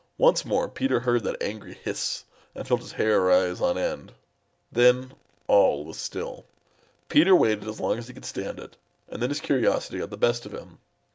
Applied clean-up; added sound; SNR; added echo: none; none; none; none.